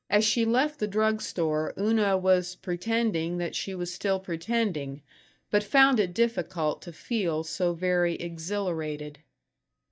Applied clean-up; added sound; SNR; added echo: neural mask model DeepFilterNet 3.